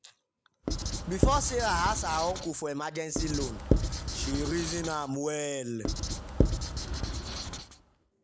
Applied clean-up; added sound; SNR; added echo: none; Writing; -2 dB; none.